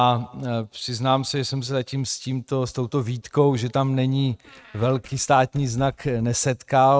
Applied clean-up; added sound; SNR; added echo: neural mask model RNNoise.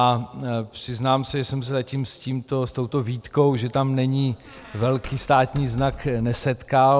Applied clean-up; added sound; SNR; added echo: none; Squeak; 17 dB; none.